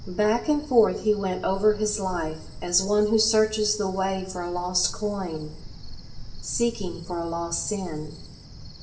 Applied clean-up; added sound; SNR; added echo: none; Cricket; 12 dB; reverberation time 0.6 s.